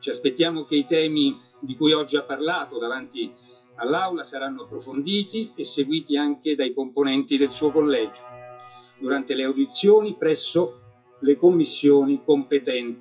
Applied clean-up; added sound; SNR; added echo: classical method WPE with log-MMSE.